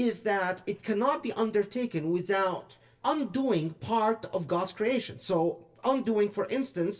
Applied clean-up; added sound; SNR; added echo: none; none; none; reverberation time 0.2 s.